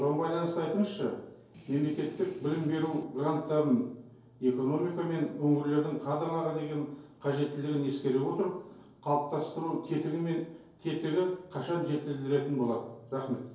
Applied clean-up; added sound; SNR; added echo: none; Strum; 19 dB; reverberation time 2.4 s.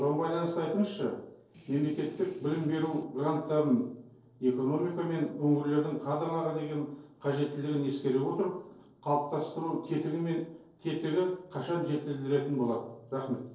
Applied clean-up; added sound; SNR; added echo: neural separator model SepFormer DNS4.